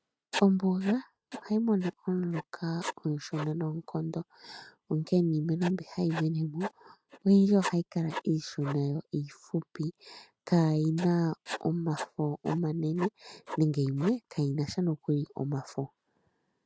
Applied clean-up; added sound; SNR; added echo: neural mask model RNNoise.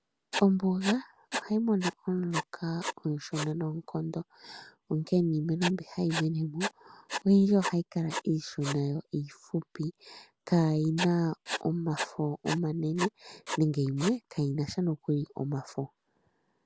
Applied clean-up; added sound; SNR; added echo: none; Writing; 9 dB; none.